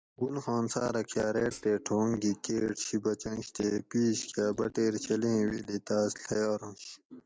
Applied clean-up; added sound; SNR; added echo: neural mask model DeepFilterNet 3.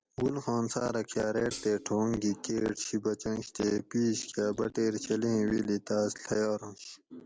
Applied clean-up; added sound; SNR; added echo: none; Hi-hat; 14 dB; none.